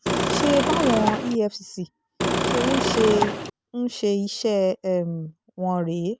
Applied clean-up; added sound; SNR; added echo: none; Engine / Car; -1 dB; none.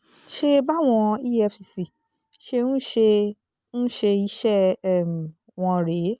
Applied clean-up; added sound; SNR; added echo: none; none; none; none.